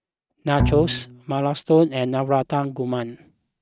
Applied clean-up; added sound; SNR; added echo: neural mask model RNNoise.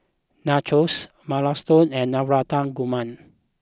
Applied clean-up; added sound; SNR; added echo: none; none; none; none.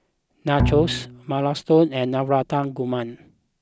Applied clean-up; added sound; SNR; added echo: none; Bowed string instrument; 4 dB; none.